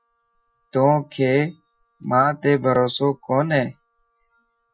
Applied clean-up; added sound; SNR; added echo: classical method Wiener filter.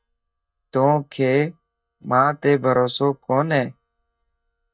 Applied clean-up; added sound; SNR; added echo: neural mask model DeepFilterNet 3.